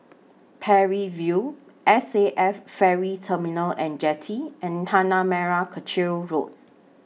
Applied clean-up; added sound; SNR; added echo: none; none; none; none.